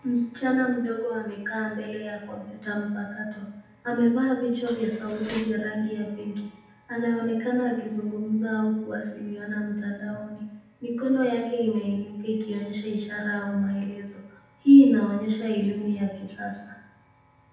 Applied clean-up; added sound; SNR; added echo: none; Dishes, pots, and pans; 16 dB; reverberation time 0.8 s.